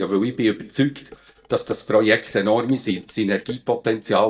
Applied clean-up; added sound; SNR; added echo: neural mask model DeepFilterNet 3.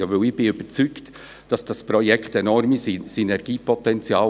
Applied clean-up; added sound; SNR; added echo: none; none; none; none.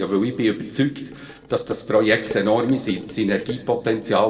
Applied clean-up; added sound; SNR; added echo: neural separator model SepFormer DNS4.